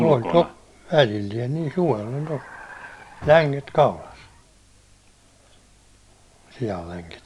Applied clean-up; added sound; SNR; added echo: none; Vehicle; 19 dB; none.